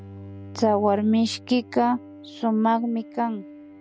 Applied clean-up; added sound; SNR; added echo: none; Bowed string instrument; 18 dB; none.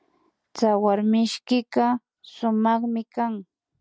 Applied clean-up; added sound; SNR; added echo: none; none; none; none.